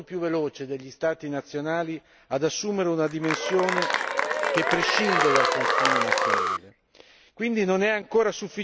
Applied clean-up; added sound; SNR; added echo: none; Alarm + Applause / Cheering; -3 dB; none.